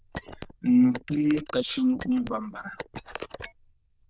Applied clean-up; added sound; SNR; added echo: neural diffusion model UNIVERSE++.